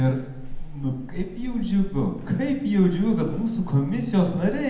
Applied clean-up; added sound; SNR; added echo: none; none; none; none.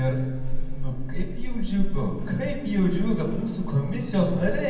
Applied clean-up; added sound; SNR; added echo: none; none; none; reverberation time 1.6 s.